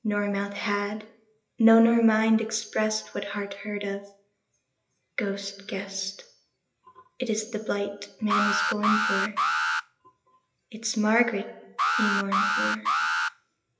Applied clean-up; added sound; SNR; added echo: classical method WPE with log-MMSE.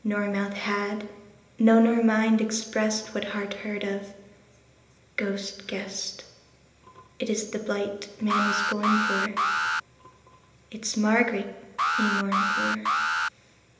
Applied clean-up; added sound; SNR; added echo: none; Alarm; -2 dB; reverberation time 1.0 s.